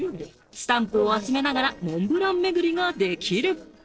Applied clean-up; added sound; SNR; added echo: neural separator model SepFormer DNS4.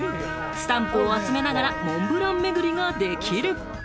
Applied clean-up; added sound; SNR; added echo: none; Trumpet; 7 dB; none.